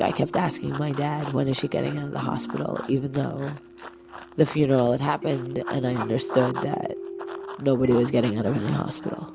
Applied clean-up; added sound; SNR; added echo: none; Run; 15 dB; none.